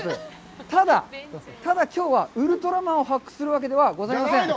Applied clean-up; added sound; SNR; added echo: none; none; none; none.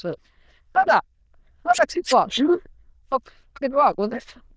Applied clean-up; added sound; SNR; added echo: neural diffusion model UNIVERSE++.